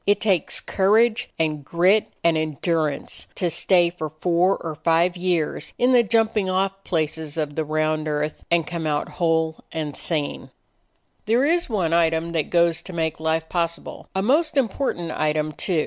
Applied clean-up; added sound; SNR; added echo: none; none; none; none.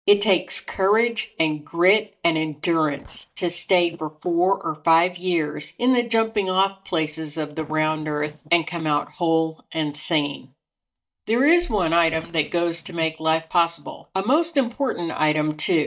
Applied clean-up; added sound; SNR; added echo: neural mask model DeepFilterNet 3.